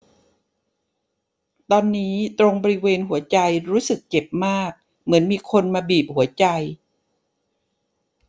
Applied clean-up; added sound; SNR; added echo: none; none; none; none.